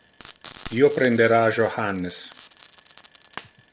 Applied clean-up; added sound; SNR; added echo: none; Frying (food); 16 dB; none.